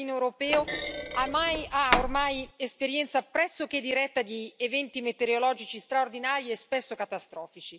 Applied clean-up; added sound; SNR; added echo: none; Thump, thud; 2 dB; none.